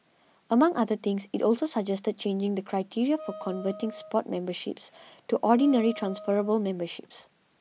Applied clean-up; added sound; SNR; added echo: none; Wind instrument, woodwind instrument; 15 dB; none.